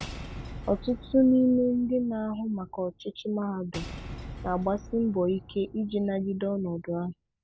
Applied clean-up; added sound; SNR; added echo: none; Shatter / Boom; 15 dB; none.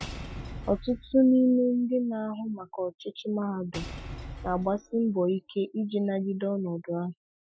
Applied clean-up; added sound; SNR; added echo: classical method Wiener filter.